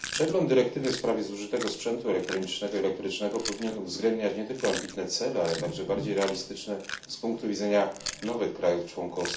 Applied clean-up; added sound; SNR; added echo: none; Chewing, mastication; 13 dB; reverberation time 0.4 s.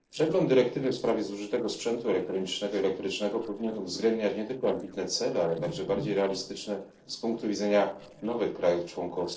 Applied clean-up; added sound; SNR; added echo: neural separator model SepFormer DNS4.